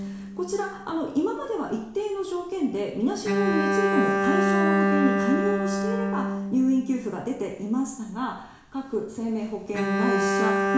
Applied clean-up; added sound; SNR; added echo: none; Bowed string instrument; 0 dB; reverberation time 0.7 s.